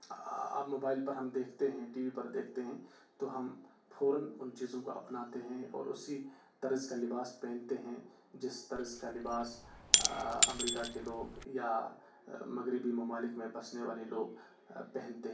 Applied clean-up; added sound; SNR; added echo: none; Shatter / Crushing; -5 dB; reverberation time 0.4 s.